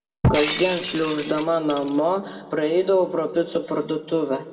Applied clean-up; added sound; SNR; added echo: none; Shatter; 7 dB; reverberation time 1.7 s.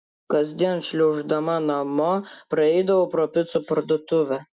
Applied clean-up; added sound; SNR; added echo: none; none; none; none.